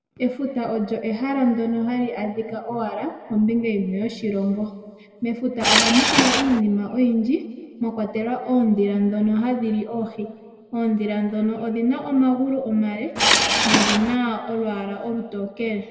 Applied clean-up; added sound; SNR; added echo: none; Subway, metro, underground / Engine; -4 dB; reverberation time 1.8 s.